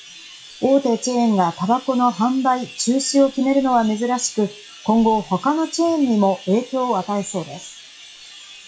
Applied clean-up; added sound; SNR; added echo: classical method WPE with log-MMSE.